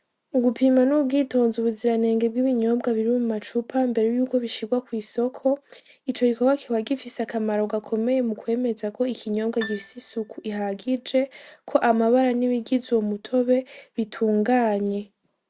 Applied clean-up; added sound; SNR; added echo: none; Piano; 19 dB; none.